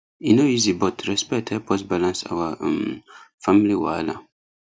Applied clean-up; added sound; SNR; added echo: none; none; none; none.